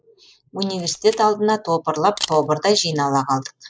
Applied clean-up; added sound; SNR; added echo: neural mask model Resemble Enhance denoiser.